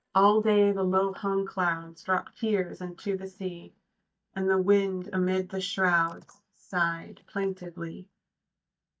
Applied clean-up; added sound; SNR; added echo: neural mask model DeepFilterNet 3.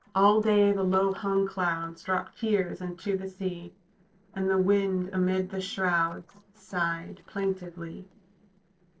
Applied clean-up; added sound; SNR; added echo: neural separator model SepFormer DNS4.